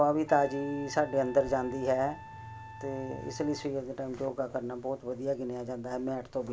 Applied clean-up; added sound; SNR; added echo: none; Trumpet; 16 dB; none.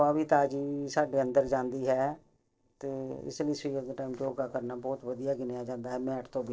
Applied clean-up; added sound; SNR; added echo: neural separator model SepFormer DNS4.